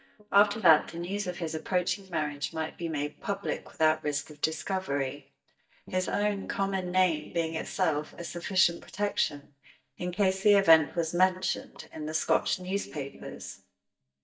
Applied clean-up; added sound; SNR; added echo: neural mask model DeepFilterNet 3.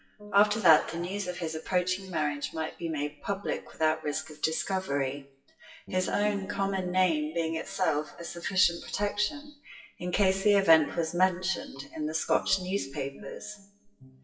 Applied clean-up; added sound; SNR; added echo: classical method WPE with log-MMSE.